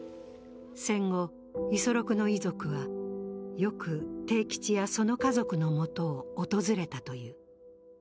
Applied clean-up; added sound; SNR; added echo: none; none; none; none.